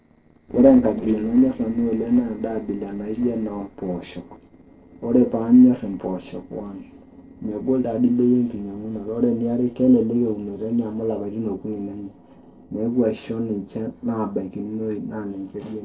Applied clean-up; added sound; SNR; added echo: neural separator model SepFormer DNS4.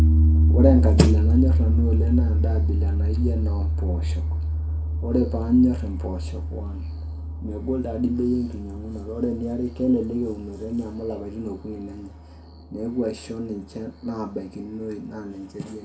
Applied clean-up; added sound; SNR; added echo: none; Piano; -3 dB; reverberation time 0.3 s.